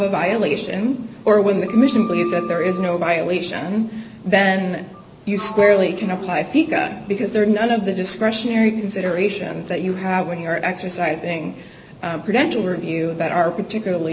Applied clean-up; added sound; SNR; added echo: none; Sliding door; 19 dB; none.